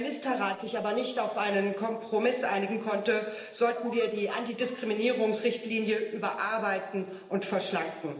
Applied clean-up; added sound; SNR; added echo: neural separator model SepFormer DNS4.